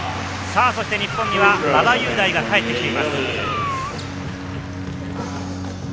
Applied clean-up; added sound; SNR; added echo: none; Meow; 9 dB; none.